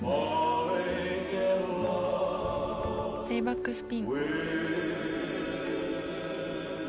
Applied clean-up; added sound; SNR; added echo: none; Thunder; 20 dB; none.